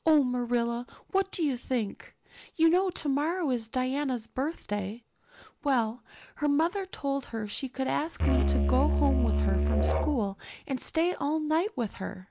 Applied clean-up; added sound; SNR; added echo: none; Musical instrument; -4 dB; none.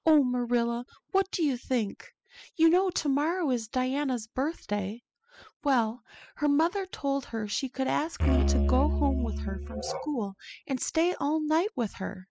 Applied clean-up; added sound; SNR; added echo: classical method spectral subtraction.